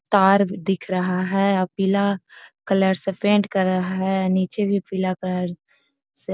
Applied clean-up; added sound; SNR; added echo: none; none; none; none.